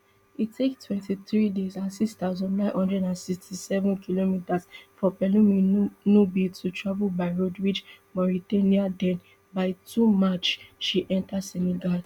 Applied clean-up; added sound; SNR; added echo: none; none; none; none.